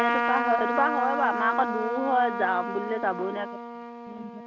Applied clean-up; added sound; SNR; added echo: none; Trumpet; 2 dB; none.